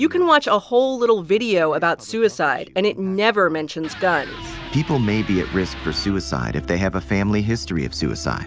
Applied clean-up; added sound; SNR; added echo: none; Electric guitar; 17 dB; none.